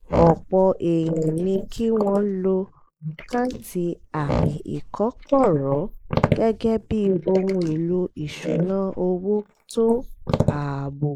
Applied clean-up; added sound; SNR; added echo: neural mask model Resemble Enhance denoiser.